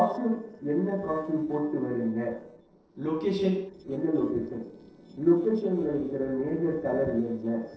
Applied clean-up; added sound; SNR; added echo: neural separator model SepFormer DNS4.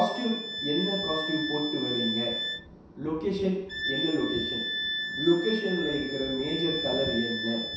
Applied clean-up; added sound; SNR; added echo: none; Wind instrument, woodwind instrument; 4 dB; reverberation time 0.7 s.